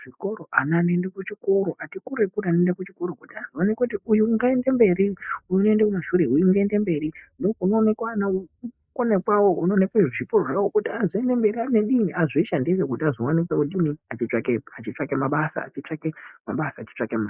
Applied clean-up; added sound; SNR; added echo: neural mask model Resemble Enhance denoiser.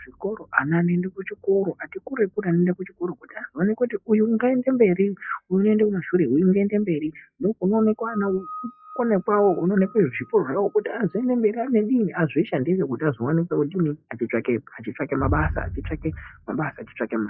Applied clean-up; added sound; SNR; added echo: classical method log-MMSE.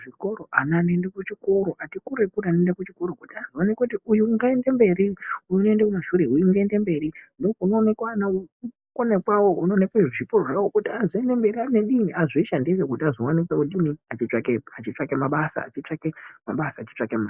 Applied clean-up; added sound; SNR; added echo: none; none; none; none.